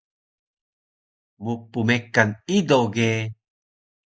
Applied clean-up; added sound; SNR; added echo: neural mask model Resemble Enhance denoiser.